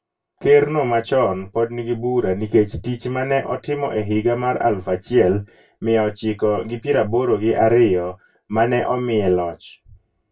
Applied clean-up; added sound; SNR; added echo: none; none; none; reverberation time 0.2 s.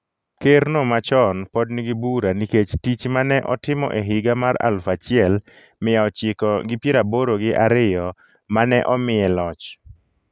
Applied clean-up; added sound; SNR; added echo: none; none; none; none.